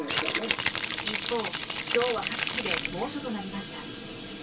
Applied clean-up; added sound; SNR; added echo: none; Rattle (instrument); -2 dB; reverberation time 0.2 s.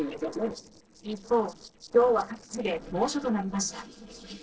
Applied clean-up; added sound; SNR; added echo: neural separator model SepFormer DNS4.